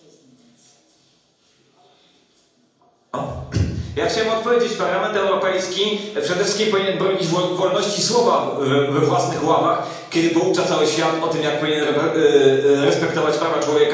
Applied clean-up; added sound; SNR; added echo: none; none; none; reverberation time 1.0 s.